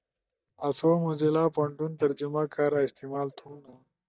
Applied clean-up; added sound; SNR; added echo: neural mask model DeepFilterNet 3.